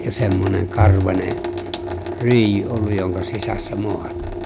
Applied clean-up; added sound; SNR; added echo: none; Sink (filling or washing) / Water tap, faucet; 8 dB; none.